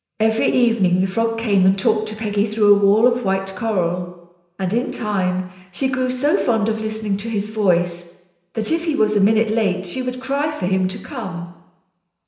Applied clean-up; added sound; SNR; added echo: none; none; none; reverberation time 0.9 s.